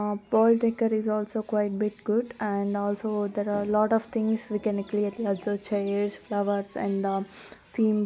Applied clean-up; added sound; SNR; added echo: none; none; none; none.